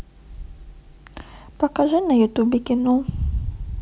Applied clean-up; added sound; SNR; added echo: none; none; none; none.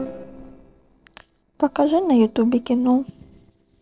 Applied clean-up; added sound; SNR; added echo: neural separator model SepFormer DNS4.